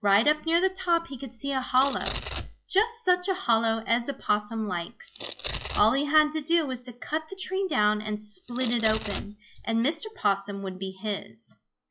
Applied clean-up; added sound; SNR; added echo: classical method log-MMSE.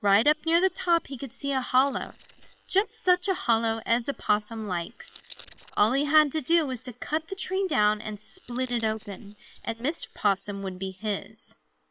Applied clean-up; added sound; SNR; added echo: neural separator model SepFormer WHAM!.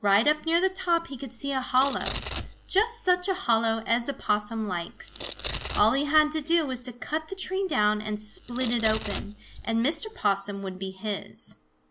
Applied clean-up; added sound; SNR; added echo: none; Domestic sounds, home sounds; 12 dB; none.